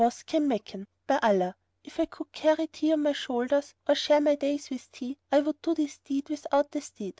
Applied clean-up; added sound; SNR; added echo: none; none; none; none.